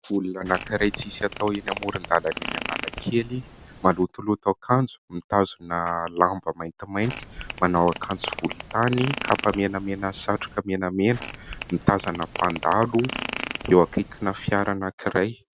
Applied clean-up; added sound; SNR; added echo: none; Fart; 10 dB; none.